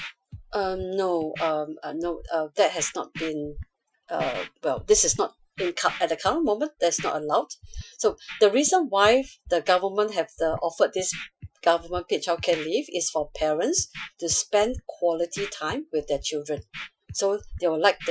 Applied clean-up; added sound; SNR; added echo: classical method Wiener filter.